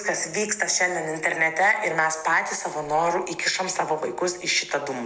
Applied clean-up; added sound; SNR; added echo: none; none; none; none.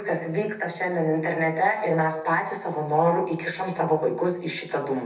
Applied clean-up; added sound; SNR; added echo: none; none; none; reverberation time 0.3 s.